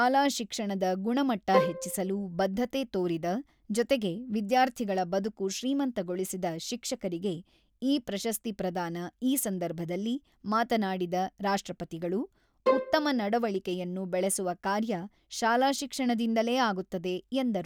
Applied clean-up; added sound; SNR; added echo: none; Bowed string instrument; 1 dB; none.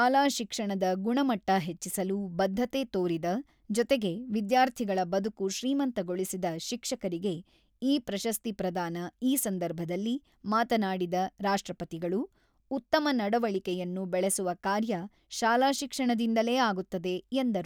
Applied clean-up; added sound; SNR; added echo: none; none; none; none.